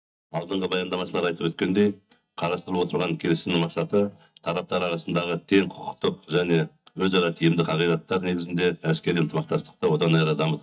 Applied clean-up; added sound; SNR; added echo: neural mask model DeepFilterNet 3.